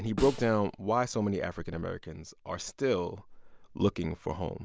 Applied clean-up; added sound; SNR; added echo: none; Snare drum; 13 dB; none.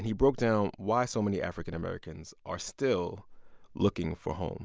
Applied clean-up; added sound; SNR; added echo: none; none; none; none.